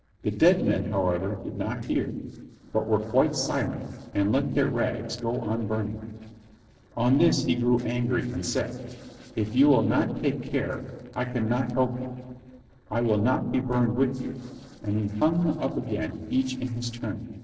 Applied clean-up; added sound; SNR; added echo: neural separator model SepFormer DNS4.